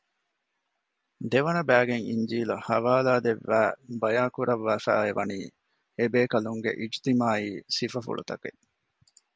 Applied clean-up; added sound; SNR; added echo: none; none; none; none.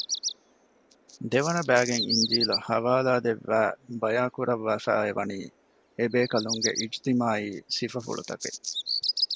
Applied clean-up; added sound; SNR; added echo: none; Bird vocalization, bird call, bird song; 7 dB; none.